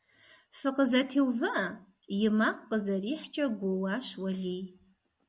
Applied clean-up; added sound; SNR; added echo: none; none; none; none.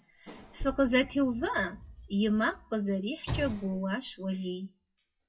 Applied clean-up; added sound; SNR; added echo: classical method WPE with log-MMSE.